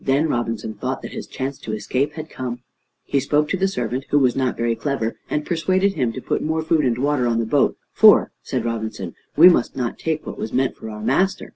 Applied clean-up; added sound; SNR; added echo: none; none; none; none.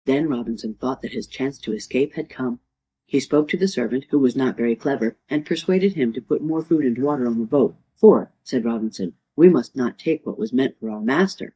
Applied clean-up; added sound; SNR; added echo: neural mask model DeepFilterNet 3.